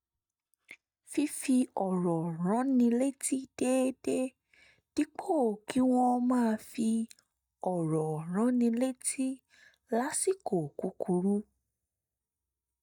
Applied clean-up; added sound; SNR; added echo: neural mask model DeepFilterNet 3.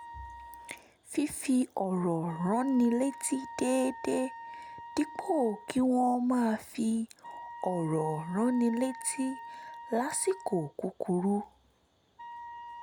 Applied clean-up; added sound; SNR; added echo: none; Wind instrument, woodwind instrument; 15 dB; none.